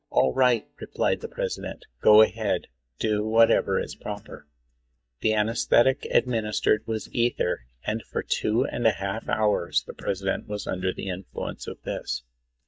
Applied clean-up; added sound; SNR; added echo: neural mask model DeepFilterNet 3.